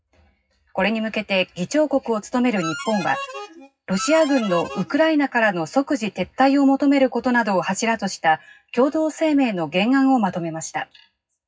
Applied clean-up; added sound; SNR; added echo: classical method WPE with log-MMSE.